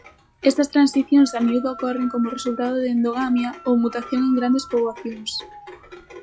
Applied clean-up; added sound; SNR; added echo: classical method log-MMSE.